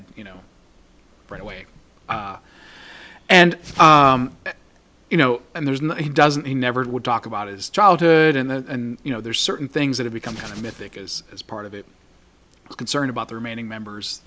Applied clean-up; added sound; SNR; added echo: none; Hands; 19 dB; none.